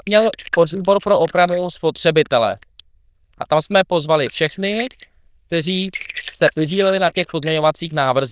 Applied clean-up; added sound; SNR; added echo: neural diffusion model UNIVERSE++.